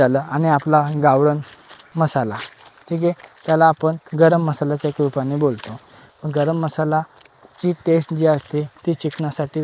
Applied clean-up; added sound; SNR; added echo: neural mask model Resemble Enhance denoiser.